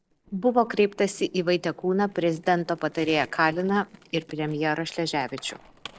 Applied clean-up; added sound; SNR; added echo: neural separator model SepFormer DNS4.